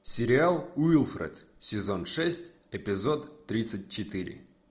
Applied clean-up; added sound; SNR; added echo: none; none; none; none.